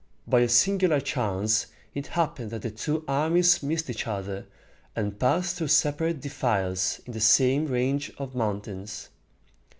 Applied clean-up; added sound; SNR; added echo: none; none; none; none.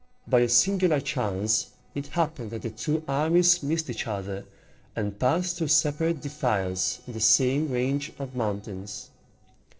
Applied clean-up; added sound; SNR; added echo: neural separator model SepFormer DNS4.